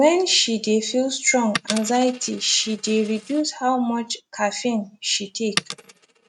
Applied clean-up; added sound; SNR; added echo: neural mask model RNNoise.